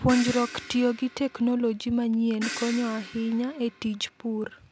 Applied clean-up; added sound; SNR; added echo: none; Crash cymbal; 14 dB; none.